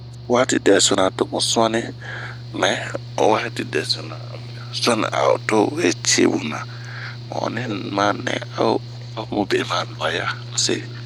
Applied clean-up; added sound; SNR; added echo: none; Mechanical fan / Engine; 12 dB; none.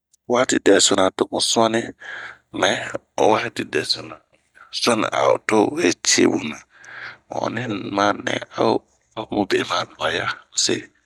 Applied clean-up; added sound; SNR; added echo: neural mask model DeepFilterNet 3.